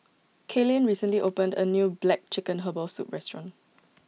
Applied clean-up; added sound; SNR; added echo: none; none; none; none.